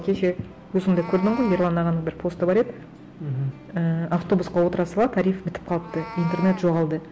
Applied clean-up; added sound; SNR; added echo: none; Meow; 18 dB; none.